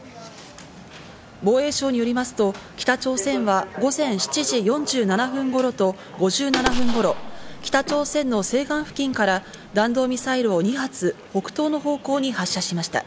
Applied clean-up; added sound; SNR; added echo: none; Gunshot, gunfire; 6 dB; none.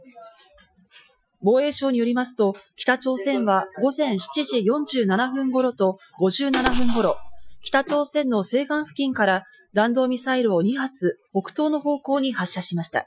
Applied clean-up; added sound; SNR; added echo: classical method Wiener filter.